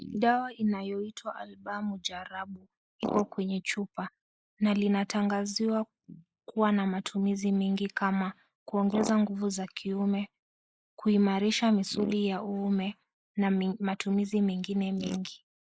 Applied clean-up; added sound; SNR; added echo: neural mask model Resemble Enhance denoiser.